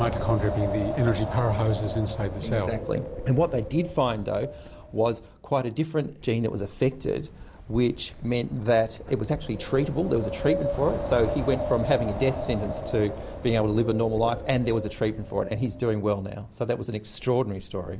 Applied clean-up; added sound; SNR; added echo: none; Wind; 8 dB; none.